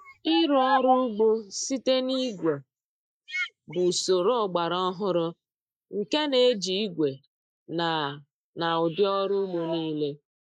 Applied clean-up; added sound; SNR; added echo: neural mask model Resemble Enhance denoiser.